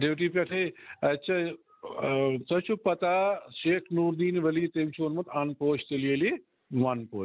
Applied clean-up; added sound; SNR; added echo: none; none; none; none.